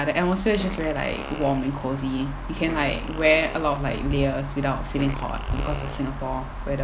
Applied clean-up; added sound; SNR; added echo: none; Fart; 15 dB; none.